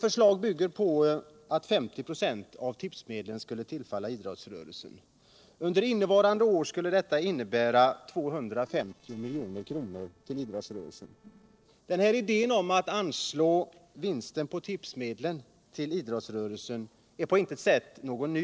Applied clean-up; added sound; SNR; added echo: neural separator model SepFormer DNS4.